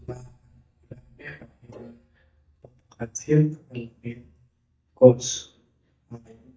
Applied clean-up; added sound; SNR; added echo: neural mask model DeepFilterNet 3.